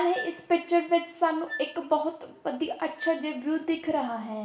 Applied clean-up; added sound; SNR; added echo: none; Wind instrument, woodwind instrument; 16 dB; reverberation time 0.9 s.